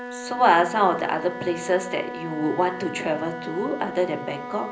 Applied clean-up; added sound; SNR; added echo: none; Wind instrument, woodwind instrument; 10 dB; reverberation time 0.5 s.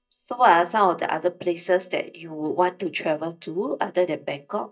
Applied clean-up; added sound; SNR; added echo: neural mask model DeepFilterNet 3.